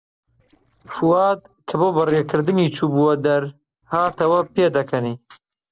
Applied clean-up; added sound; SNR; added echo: neural separator model SepFormer DNS4.